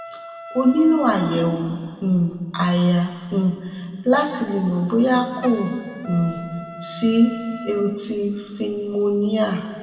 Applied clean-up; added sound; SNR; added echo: none; Trumpet; 19 dB; reverberation time 2.2 s.